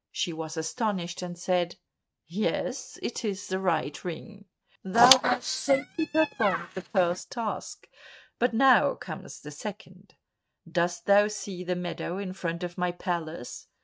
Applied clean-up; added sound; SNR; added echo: neural mask model RNNoise.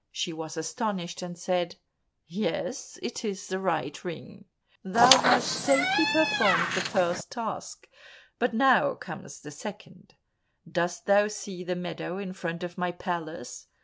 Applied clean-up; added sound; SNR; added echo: none; Squeak; -4 dB; none.